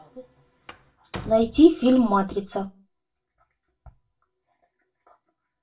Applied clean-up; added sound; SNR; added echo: none; Slam; 16 dB; reverberation time 0.2 s.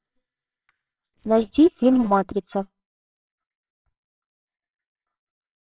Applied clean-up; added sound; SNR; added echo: neural separator model SepFormer WHAMR!.